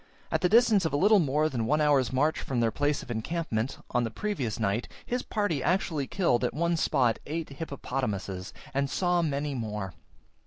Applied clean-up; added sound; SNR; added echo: none; none; none; none.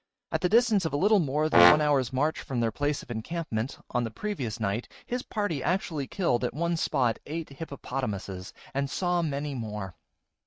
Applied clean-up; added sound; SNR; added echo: neural mask model RNNoise.